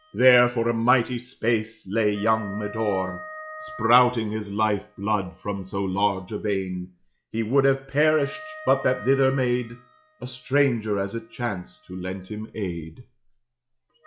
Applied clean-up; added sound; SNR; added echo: classical method log-MMSE.